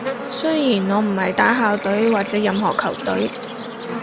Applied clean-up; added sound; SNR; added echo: none; Bird / Insect; 6 dB; none.